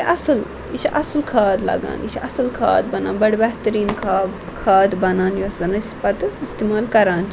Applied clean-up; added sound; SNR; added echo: none; none; none; none.